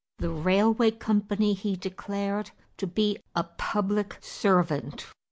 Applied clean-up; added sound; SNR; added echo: none; none; none; none.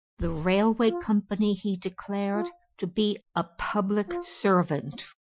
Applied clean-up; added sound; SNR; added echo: classical method Wiener filter.